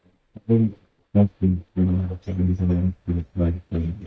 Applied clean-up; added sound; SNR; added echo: neural mask model DeepFilterNet 3.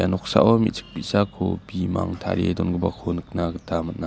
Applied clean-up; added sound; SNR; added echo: none; none; none; none.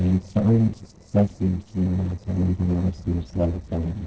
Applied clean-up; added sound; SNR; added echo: neural separator model SepFormer DNS4.